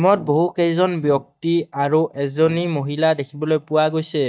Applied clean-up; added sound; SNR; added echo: neural mask model DeepFilterNet 3.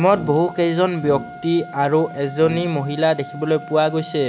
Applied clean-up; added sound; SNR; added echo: none; Brass instrument + Trumpet; 15 dB; none.